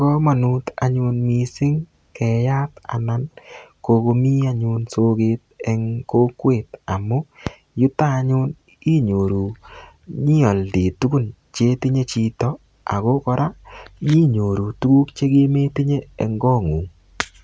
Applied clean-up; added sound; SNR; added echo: none; none; none; none.